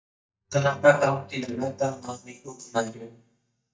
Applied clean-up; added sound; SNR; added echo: neural mask model DeepFilterNet 3.